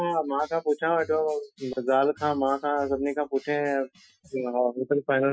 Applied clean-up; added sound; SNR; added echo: classical method Wiener filter.